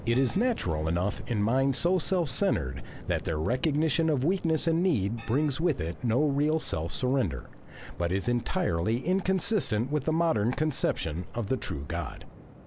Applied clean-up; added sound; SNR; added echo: none; Gong + Waves, surf; 19 dB; none.